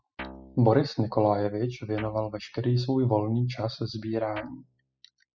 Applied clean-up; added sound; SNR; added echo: classical method spectral subtraction.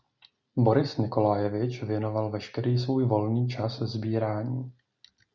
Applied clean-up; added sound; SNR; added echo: none; none; none; none.